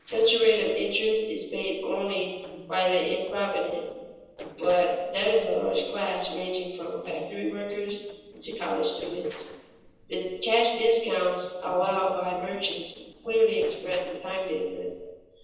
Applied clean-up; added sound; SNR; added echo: neural separator model SepFormer DNS4.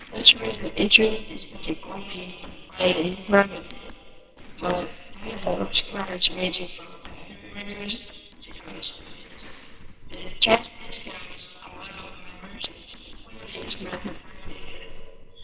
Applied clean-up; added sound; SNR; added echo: neural separator model SepFormer WHAMR!.